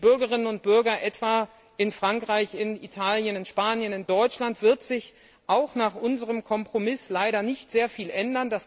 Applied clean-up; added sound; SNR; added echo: none; none; none; none.